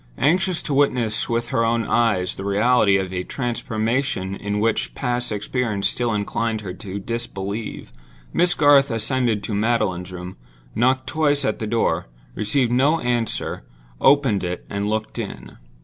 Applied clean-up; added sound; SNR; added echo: none; none; none; none.